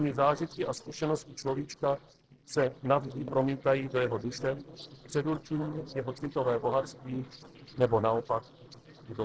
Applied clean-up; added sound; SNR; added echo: neural separator model SepFormer DNS4.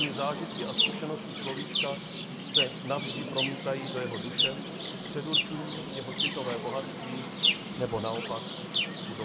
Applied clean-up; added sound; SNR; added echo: none; Chirp, tweet; -5 dB; none.